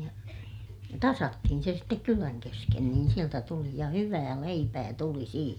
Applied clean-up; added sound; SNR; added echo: none; none; none; none.